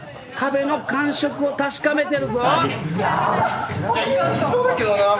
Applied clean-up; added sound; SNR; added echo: none; none; none; reverberation time 1.1 s.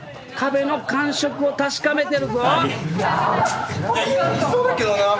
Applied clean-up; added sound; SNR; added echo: none; none; none; none.